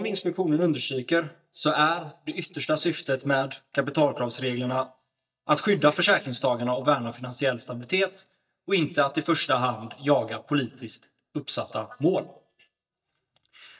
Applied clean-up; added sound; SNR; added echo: neural mask model DeepFilterNet 3.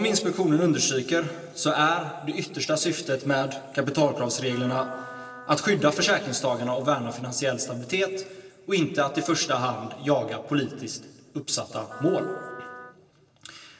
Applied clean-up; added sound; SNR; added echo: none; Wind instrument, woodwind instrument; 17 dB; reverberation time 2.2 s.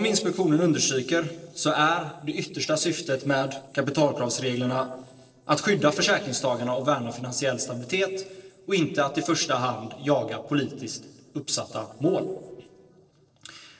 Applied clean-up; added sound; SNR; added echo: neural separator model SepFormer DNS4.